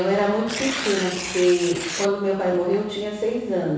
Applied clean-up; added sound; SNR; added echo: none; Tearing; 11 dB; reverberation time 1.1 s.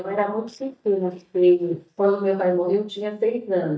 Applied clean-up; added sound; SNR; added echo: neural mask model DeepFilterNet 3.